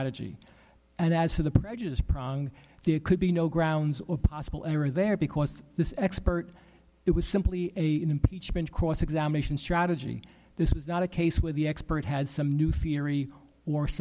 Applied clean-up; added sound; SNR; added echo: none; none; none; none.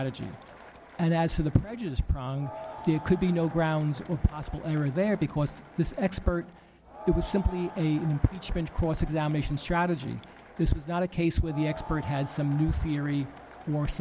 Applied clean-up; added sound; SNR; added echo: none; Crowd; 17 dB; none.